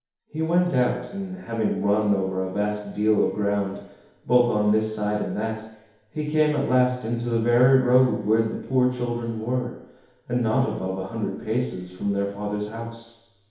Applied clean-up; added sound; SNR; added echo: none; none; none; reverberation time 2.2 s.